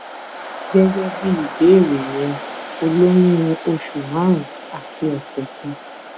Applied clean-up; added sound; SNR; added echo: none; Waves, surf; 13 dB; none.